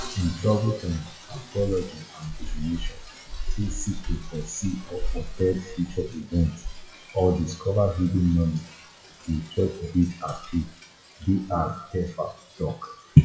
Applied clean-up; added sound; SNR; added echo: classical method WPE with log-MMSE.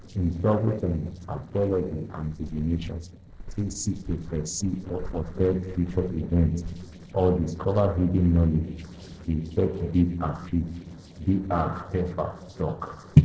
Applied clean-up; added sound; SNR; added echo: neural separator model SepFormer DNS4.